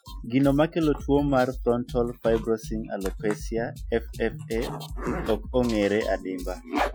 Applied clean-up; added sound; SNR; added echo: classical method Wiener filter.